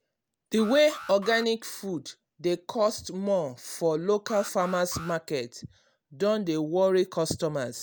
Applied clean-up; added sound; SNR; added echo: none; Alarm; 17 dB; none.